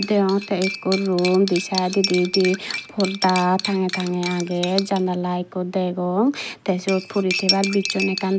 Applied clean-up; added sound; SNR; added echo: none; Cutlery, silverware; 9 dB; none.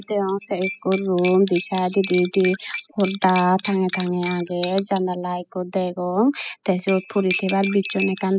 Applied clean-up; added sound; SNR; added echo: classical method spectral subtraction.